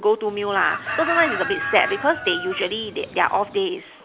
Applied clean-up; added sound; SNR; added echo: none; Chicken, rooster; 7 dB; none.